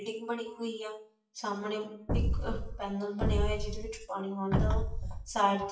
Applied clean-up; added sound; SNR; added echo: classical method WPE with log-MMSE.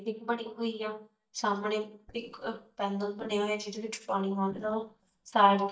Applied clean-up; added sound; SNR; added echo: neural mask model DeepFilterNet 3.